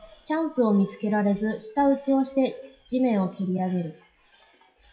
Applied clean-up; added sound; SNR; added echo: classical method WPE with log-MMSE.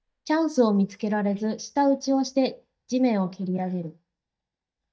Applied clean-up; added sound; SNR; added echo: neural mask model DeepFilterNet 3.